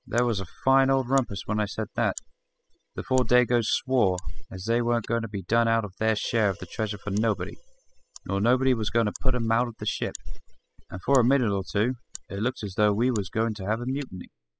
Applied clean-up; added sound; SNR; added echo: classical method spectral subtraction.